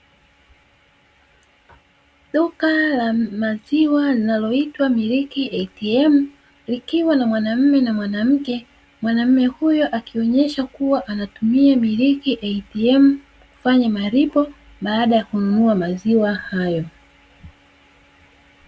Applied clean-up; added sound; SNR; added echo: none; none; none; none.